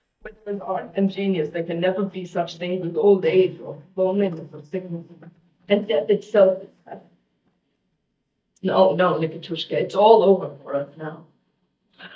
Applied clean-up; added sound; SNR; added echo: neural mask model DeepFilterNet 3.